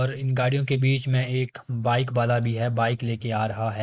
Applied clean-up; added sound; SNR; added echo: neural mask model Resemble Enhance denoiser.